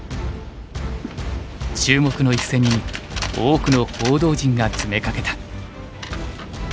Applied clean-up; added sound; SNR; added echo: none; none; none; none.